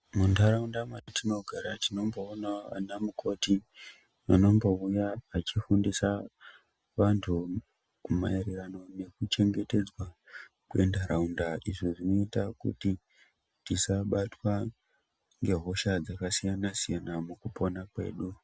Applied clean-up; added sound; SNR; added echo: none; none; none; none.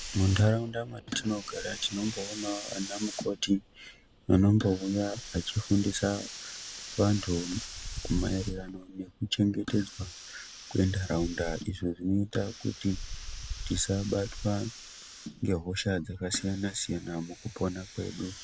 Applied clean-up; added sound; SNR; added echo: none; Hiss; 11 dB; none.